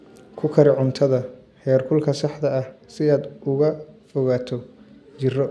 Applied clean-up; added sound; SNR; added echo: none; none; none; none.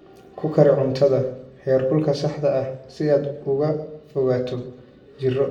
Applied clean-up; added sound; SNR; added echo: none; none; none; reverberation time 0.6 s.